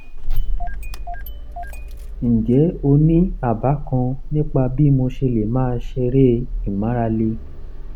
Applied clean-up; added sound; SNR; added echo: none; Engine starting / Car; 4 dB; none.